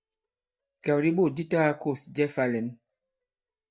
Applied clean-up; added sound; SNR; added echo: neural mask model DeepFilterNet 3.